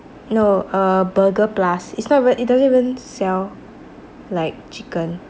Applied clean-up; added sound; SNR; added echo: none; none; none; none.